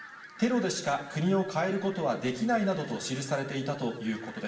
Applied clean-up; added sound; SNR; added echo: none; Fowl; 18 dB; reverberation time 0.9 s.